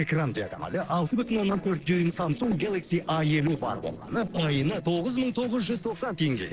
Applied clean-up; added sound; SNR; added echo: neural separator model SepFormer DNS4.